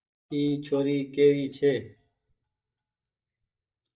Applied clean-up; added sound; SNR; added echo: neural mask model DeepFilterNet 3.